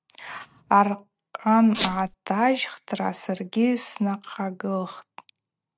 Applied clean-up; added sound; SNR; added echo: none; Squeak; -2 dB; none.